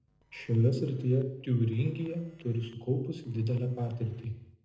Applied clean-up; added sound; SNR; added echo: neural separator model SepFormer DNS4.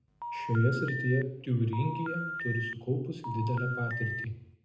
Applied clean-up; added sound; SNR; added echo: none; Telephone; 7 dB; reverberation time 0.8 s.